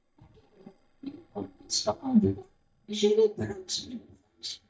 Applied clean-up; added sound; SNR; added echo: neural mask model DeepFilterNet 3.